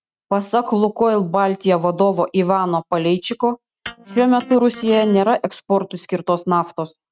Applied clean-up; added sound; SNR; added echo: neural mask model RNNoise.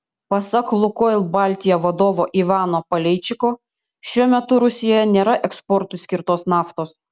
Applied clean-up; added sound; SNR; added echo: none; none; none; none.